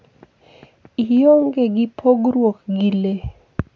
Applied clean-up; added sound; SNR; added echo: none; none; none; none.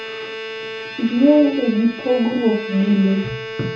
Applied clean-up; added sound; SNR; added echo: none; Bowed string instrument; 11 dB; reverberation time 0.6 s.